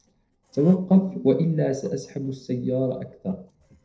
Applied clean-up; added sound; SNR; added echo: neural separator model SepFormer DNS4.